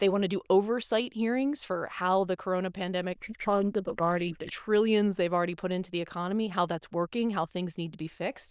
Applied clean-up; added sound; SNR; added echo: neural diffusion model UNIVERSE++.